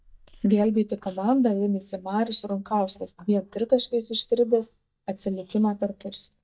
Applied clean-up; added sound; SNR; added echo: neural mask model DeepFilterNet 3.